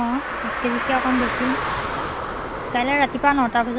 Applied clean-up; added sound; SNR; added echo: none; Car; 4 dB; none.